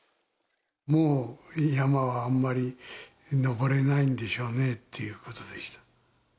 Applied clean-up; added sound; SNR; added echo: none; none; none; none.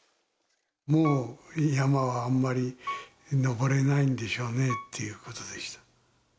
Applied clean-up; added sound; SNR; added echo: none; Piano; 15 dB; none.